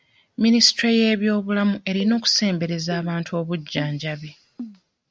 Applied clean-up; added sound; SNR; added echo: neural mask model RNNoise.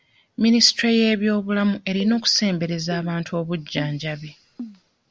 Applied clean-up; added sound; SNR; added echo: none; Keyboard (musical); 17 dB; none.